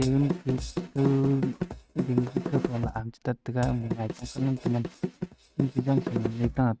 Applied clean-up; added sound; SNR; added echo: neural mask model RNNoise.